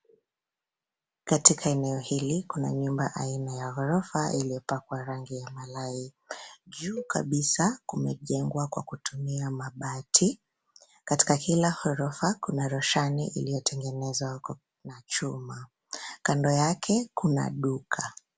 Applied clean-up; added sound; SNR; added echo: none; Cowbell; 17 dB; none.